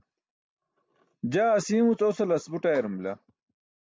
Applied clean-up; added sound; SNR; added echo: none; none; none; none.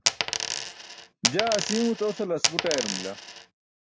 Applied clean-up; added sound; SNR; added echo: none; Coin (dropping); -1 dB; none.